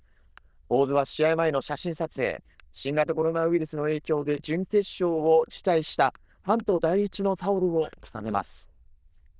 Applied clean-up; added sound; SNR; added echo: neural diffusion model UNIVERSE++.